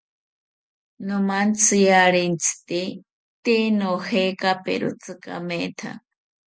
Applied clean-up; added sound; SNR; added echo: none; none; none; none.